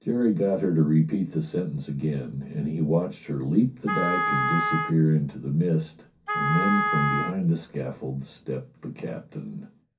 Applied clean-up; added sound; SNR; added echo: none; Wind instrument, woodwind instrument; 2 dB; reverberation time 0.3 s.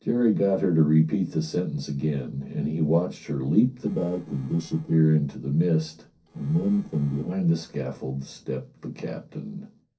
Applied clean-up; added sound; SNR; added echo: neural separator model SepFormer DNS4.